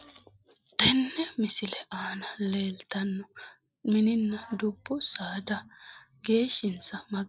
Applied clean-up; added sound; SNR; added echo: none; none; none; none.